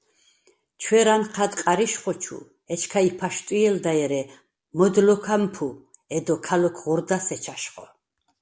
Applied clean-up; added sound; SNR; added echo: none; none; none; none.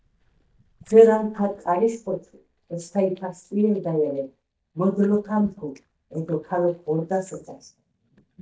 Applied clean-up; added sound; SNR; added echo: neural mask model DeepFilterNet 3.